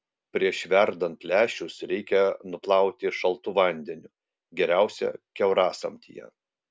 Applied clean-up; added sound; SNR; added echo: none; none; none; none.